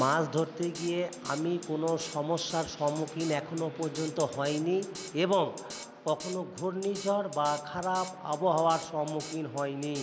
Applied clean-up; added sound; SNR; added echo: none; Drum kit; 16 dB; none.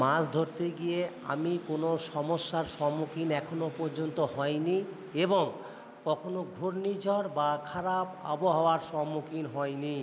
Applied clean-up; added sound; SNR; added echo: none; none; none; none.